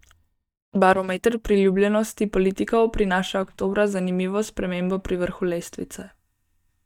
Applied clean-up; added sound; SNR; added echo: neural mask model DeepFilterNet 3.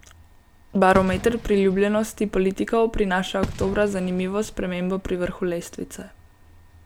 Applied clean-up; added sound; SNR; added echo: none; Fireworks; 13 dB; none.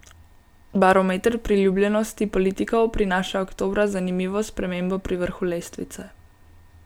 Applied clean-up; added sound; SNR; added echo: none; none; none; none.